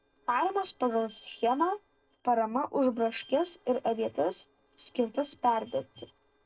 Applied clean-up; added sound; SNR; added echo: neural separator model SepFormer DNS4.